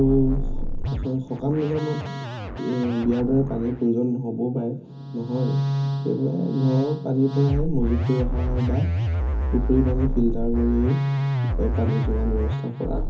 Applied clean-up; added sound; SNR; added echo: none; Musical instrument; 1 dB; reverberation time 0.3 s.